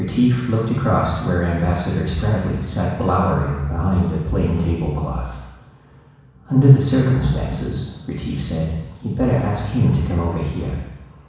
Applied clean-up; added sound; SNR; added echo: none; none; none; reverberation time 1.1 s.